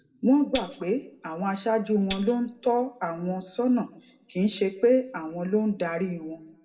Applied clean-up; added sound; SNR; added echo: none; Tambourine; 0 dB; reverberation time 0.6 s.